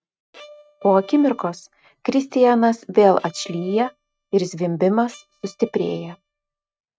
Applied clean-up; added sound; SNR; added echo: neural mask model RNNoise.